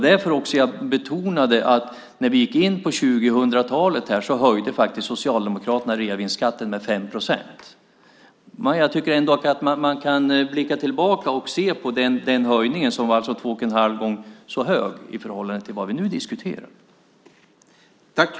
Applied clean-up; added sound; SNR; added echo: none; none; none; none.